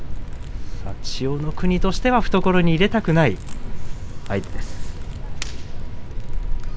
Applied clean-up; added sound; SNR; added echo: none; Crackle; -1 dB; none.